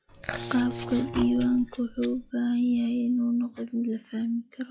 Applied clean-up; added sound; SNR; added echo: classical method log-MMSE.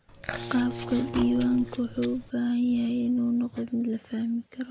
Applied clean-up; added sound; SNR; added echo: none; Bowed string instrument + Chewing, mastication; 10 dB; none.